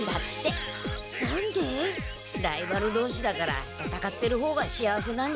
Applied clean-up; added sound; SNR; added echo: none; none; none; none.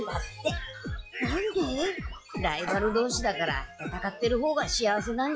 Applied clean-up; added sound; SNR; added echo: classical method log-MMSE.